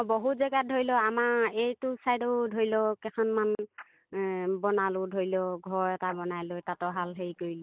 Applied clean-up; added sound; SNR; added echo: neural mask model Resemble Enhance denoiser.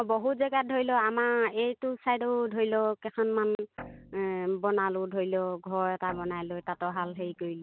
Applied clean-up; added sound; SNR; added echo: none; Guitar; 19 dB; none.